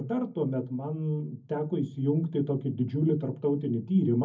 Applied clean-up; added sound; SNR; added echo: none; none; none; reverberation time 0.3 s.